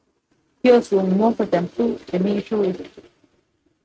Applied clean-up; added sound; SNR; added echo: neural mask model RNNoise.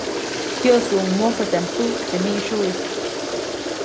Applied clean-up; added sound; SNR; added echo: none; Toilet flush; 2 dB; none.